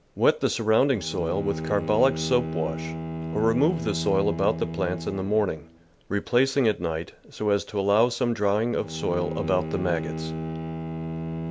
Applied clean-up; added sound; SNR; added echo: none; Bowed string instrument; 8 dB; none.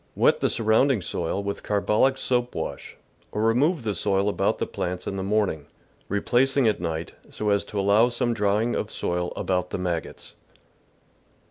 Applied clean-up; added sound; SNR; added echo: none; none; none; none.